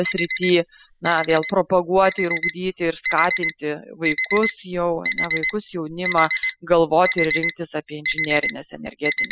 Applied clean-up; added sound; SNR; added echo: classical method spectral subtraction.